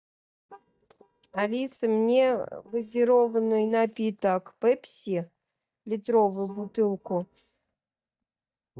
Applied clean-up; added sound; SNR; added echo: neural mask model DeepFilterNet 3.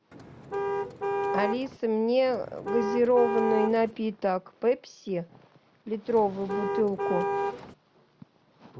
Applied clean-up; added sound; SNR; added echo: none; Car; 2 dB; none.